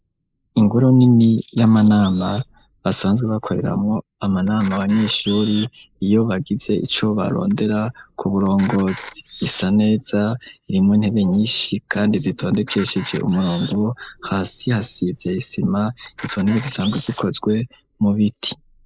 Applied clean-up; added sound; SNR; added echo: neural mask model Resemble Enhance denoiser.